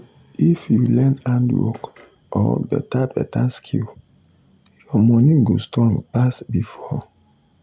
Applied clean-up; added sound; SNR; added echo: none; none; none; none.